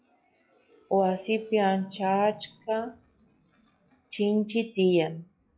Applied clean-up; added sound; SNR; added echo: classical method log-MMSE.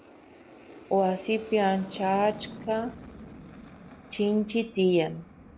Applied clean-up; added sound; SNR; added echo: none; Aircraft; 17 dB; none.